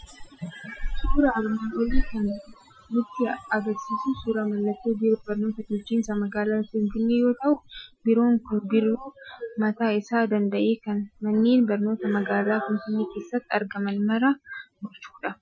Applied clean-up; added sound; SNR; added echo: classical method Wiener filter.